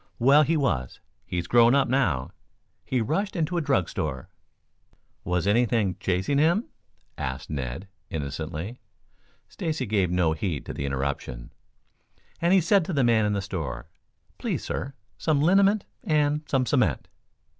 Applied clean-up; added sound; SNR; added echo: none; none; none; none.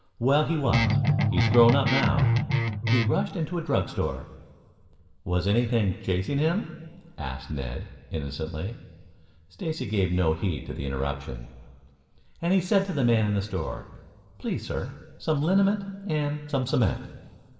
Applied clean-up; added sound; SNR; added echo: none; Guitar; -4 dB; reverberation time 1.7 s.